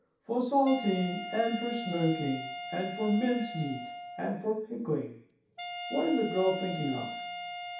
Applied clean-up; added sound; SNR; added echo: none; Wind instrument, woodwind instrument; 9 dB; reverberation time 0.7 s.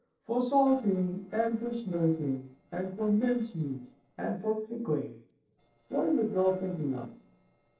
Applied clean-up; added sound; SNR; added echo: neural separator model SepFormer DNS4.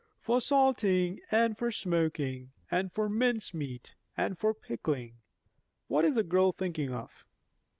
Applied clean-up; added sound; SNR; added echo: none; none; none; none.